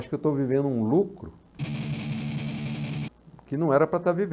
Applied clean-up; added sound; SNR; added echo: none; Strum; 3 dB; none.